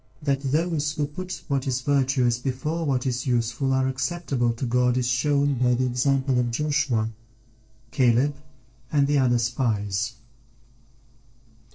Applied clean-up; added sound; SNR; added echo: neural separator model SepFormer DNS4.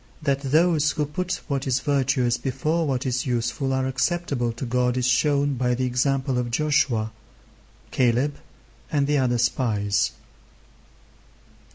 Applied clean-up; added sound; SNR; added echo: none; none; none; none.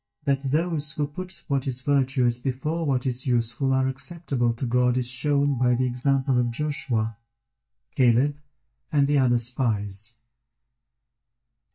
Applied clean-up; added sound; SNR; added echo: neural mask model DeepFilterNet 3.